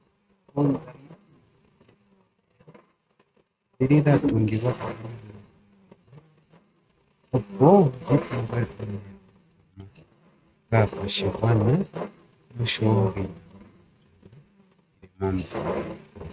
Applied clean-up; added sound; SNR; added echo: neural mask model RNNoise.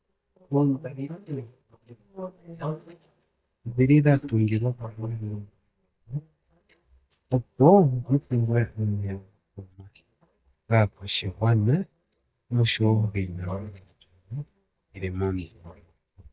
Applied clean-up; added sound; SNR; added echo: neural mask model DeepFilterNet 3.